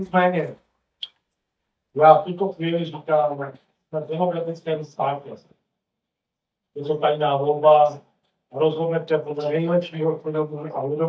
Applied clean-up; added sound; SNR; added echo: neural mask model DeepFilterNet 3.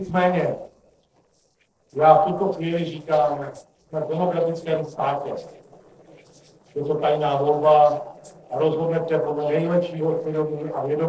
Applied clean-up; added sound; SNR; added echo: neural separator model SepFormer DNS4.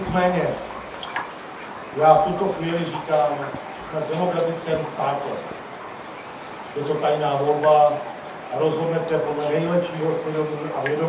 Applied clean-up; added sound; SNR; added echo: none; Raindrop; 11 dB; reverberation time 0.6 s.